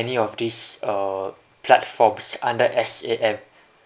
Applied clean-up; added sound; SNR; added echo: none; none; none; none.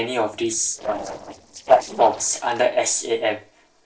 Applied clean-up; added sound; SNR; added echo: neural separator model SepFormer DNS4.